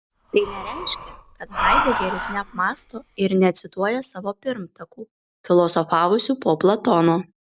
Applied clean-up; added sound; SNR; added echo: none; Breathing; 5 dB; none.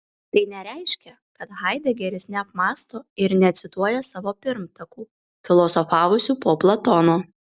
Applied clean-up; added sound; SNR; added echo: none; none; none; none.